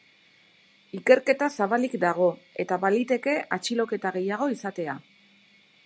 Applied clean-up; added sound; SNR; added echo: none; none; none; none.